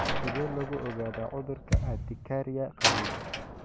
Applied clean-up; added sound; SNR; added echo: none; Slam + Thump, thud; -2 dB; none.